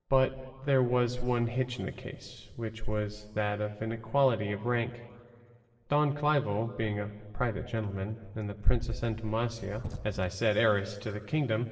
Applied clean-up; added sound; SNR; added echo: neural separator model SepFormer DNS4.